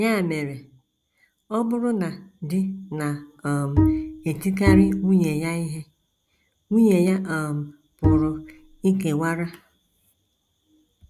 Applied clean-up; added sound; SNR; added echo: none; Bowed string instrument; -2 dB; none.